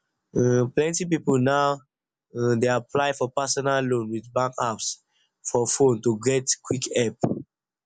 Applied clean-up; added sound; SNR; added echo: none; none; none; none.